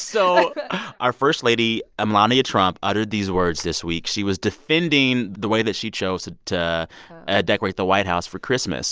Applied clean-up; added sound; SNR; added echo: none; none; none; none.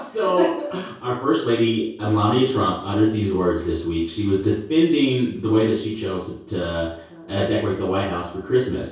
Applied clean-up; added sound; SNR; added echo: none; none; none; reverberation time 0.6 s.